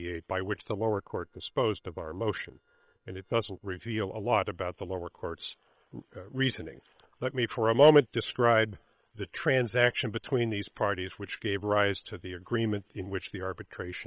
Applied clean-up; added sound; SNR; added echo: neural separator model SepFormer WHAM!.